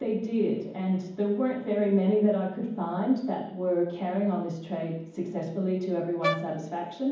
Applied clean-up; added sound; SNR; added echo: none; Wind instrument, woodwind instrument; 3 dB; reverberation time 1.2 s.